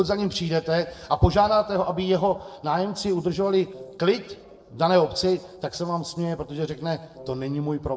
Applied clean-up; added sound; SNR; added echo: neural separator model SepFormer DNS4.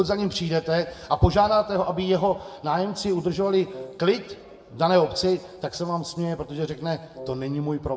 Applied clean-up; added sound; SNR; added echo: none; Wind instrument, woodwind instrument; 18 dB; reverberation time 1.2 s.